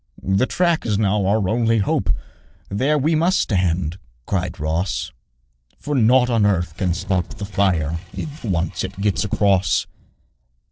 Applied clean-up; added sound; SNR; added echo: neural separator model SepFormer DNS4.